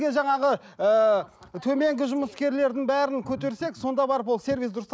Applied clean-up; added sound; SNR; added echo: none; none; none; none.